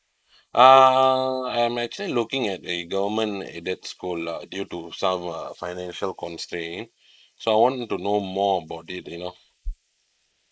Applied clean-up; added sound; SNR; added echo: neural mask model Resemble Enhance denoiser.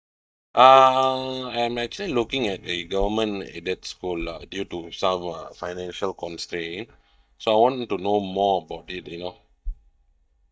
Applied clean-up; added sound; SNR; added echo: neural mask model DeepFilterNet 3.